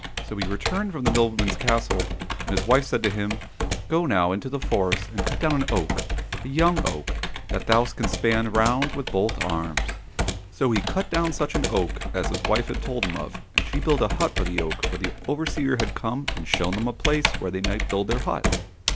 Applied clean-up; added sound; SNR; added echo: none; Computer keyboard; 2 dB; none.